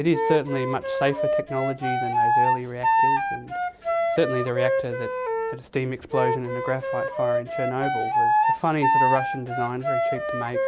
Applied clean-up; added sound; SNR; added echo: none; Wind instrument, woodwind instrument; -4 dB; none.